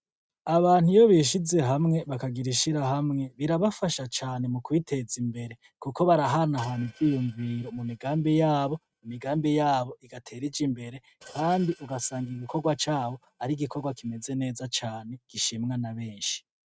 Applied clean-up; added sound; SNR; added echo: neural mask model RNNoise.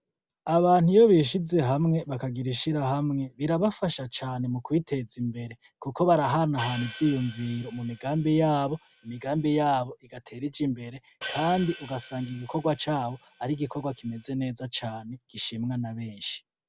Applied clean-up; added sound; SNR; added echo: none; Hi-hat; 15 dB; none.